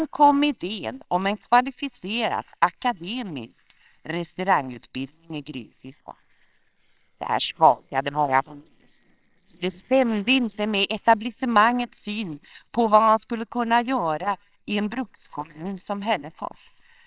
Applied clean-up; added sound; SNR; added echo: neural separator model SepFormer WHAMR!.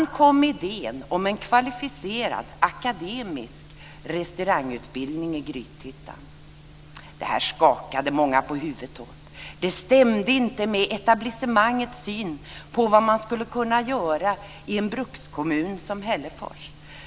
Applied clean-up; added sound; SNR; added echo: none; none; none; none.